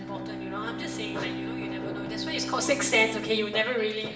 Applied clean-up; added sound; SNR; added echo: none; Bowed string instrument; 6 dB; reverberation time 0.8 s.